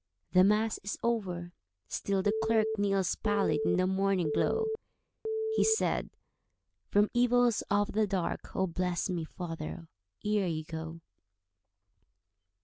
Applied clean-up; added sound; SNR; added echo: none; Telephone; 2 dB; none.